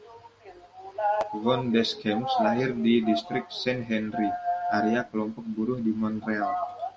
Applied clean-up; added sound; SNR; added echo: none; none; none; none.